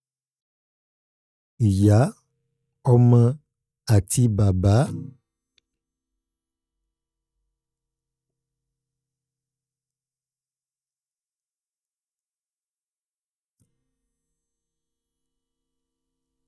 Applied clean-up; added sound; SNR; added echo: neural mask model DeepFilterNet 3.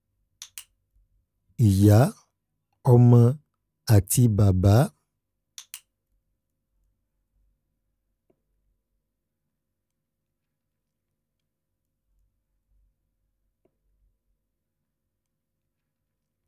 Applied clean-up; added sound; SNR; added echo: none; none; none; none.